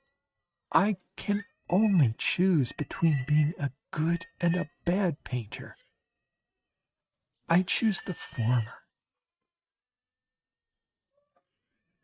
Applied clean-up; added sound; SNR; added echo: neural mask model RNNoise.